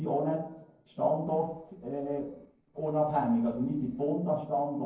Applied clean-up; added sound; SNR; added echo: neural separator model SepFormer DNS4.